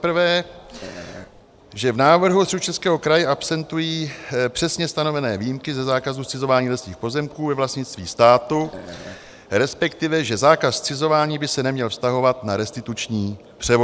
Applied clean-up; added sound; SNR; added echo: none; Burping, eructation; 17 dB; none.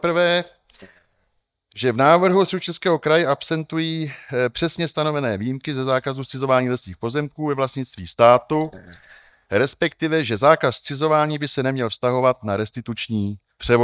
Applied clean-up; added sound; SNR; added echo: neural mask model DeepFilterNet 3.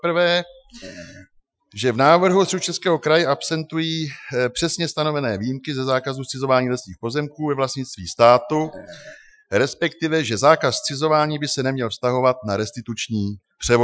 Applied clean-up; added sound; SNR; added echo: classical method Wiener filter.